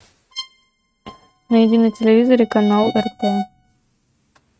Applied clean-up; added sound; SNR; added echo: neural mask model RNNoise.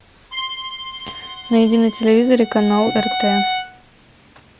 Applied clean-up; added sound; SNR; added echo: none; Bowed string instrument + Accordion; 7 dB; none.